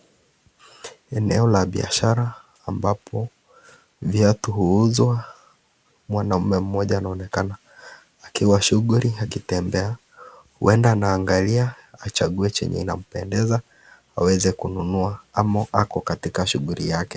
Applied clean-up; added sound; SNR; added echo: none; none; none; none.